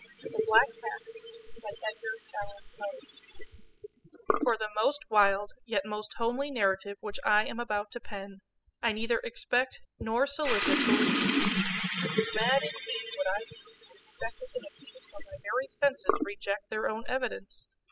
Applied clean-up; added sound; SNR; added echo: classical method spectral subtraction.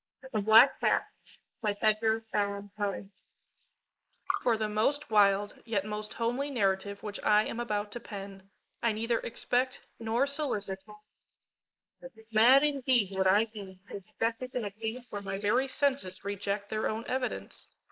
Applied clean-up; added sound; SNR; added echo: neural mask model Resemble Enhance denoiser.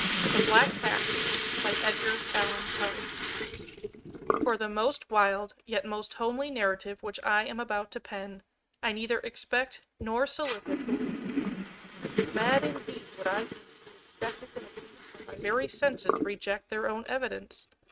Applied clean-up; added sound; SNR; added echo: neural mask model RNNoise.